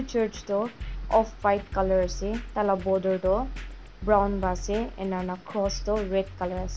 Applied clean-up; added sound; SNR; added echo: none; Drum kit; 9 dB; none.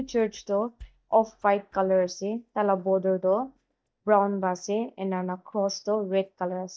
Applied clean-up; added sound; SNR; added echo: neural mask model DeepFilterNet 3.